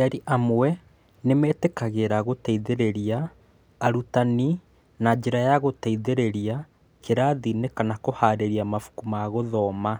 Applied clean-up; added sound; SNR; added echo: none; none; none; none.